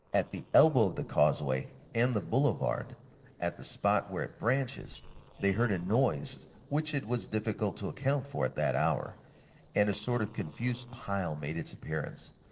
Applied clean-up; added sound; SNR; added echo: neural separator model SepFormer DNS4.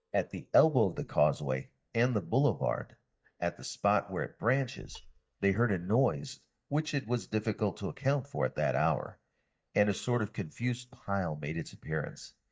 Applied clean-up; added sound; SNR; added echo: neural mask model DeepFilterNet 3.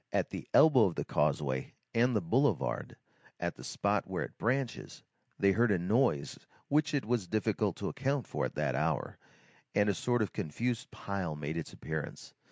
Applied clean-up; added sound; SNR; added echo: none; none; none; none.